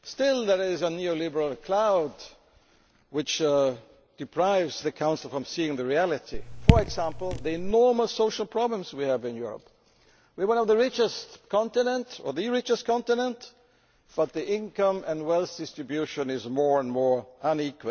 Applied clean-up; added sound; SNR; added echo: none; Raindrop / Drip; -2 dB; none.